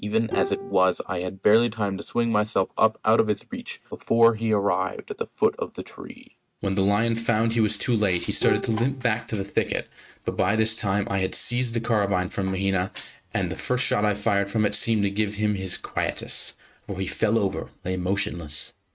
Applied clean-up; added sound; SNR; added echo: neural mask model RNNoise.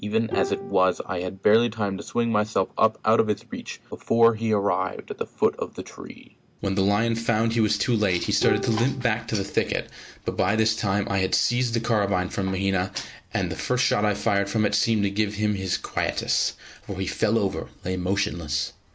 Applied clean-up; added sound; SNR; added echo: none; Bowed string instrument; 11 dB; none.